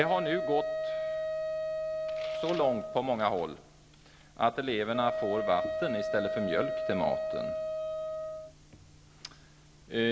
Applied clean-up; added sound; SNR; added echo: none; Wind instrument, woodwind instrument; 2 dB; none.